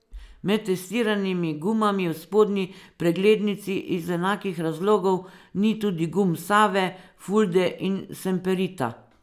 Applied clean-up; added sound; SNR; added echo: none; none; none; none.